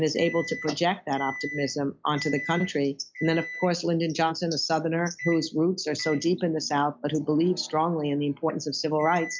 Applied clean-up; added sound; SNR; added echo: classical method log-MMSE.